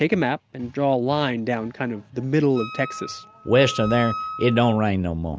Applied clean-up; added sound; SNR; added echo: none; Wind instrument, woodwind instrument; 12 dB; none.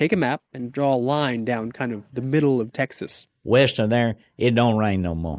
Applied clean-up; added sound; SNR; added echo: neural mask model Resemble Enhance denoiser.